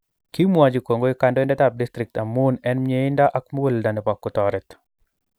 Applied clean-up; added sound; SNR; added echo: none; none; none; none.